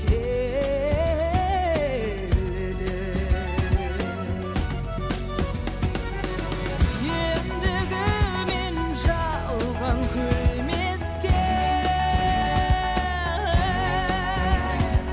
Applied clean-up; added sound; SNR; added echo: none; none; none; none.